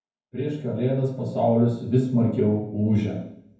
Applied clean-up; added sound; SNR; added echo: none; none; none; reverberation time 0.9 s.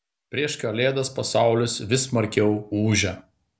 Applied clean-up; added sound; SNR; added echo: none; none; none; none.